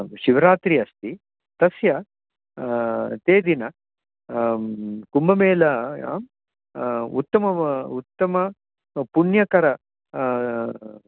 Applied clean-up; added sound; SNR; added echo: none; none; none; none.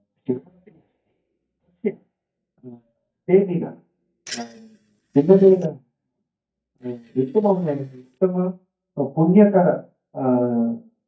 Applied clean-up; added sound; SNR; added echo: neural mask model DeepFilterNet 3.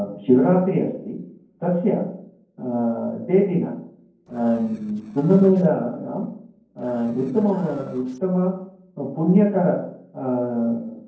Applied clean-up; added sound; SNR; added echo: neural separator model SepFormer DNS4.